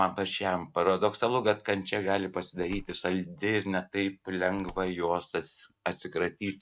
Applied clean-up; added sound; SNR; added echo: neural mask model RNNoise.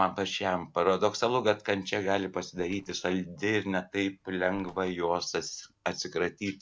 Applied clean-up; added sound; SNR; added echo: neural separator model SepFormer DNS4.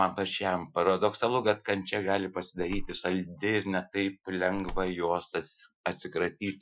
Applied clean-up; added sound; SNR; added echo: classical method Wiener filter.